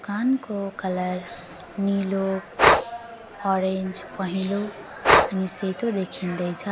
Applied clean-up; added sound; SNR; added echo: none; Breathing; -1 dB; none.